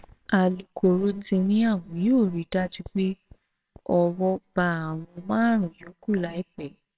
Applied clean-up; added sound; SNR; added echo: neural separator model SepFormer WHAMR!.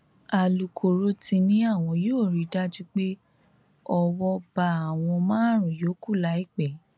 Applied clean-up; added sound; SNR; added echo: none; none; none; none.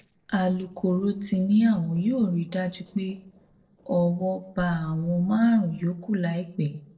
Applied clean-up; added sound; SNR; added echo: neural separator model SepFormer DNS4.